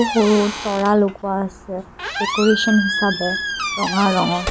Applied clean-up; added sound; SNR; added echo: none; Squeak; 6 dB; none.